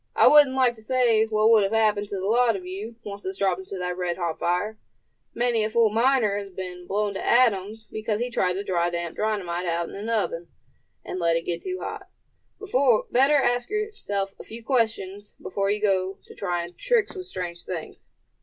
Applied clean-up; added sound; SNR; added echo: none; none; none; none.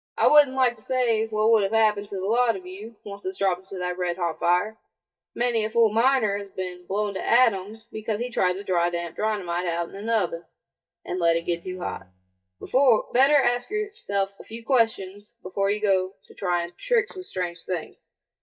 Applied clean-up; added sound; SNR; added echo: neural mask model DeepFilterNet 3.